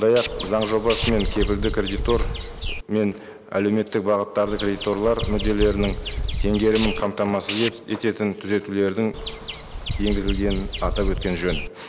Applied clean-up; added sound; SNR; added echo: none; Bird vocalization, bird call, bird song + Tools; 4 dB; none.